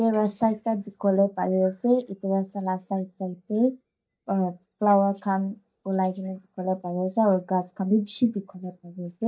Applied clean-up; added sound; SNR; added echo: neural mask model DeepFilterNet 3.